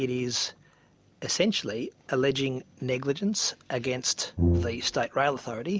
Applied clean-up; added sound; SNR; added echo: none; Brass instrument; -2 dB; none.